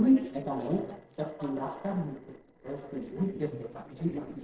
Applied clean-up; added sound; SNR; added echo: neural separator model SepFormer DNS4.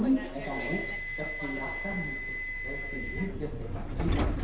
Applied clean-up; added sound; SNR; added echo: none; Subway, metro, underground; -2 dB; reverberation time 0.7 s.